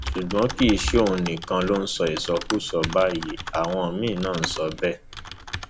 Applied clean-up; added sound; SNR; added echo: none; Typing; 8 dB; none.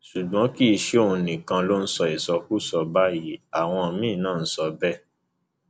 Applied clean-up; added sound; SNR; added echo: none; none; none; none.